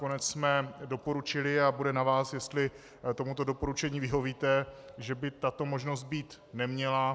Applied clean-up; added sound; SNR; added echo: none; none; none; none.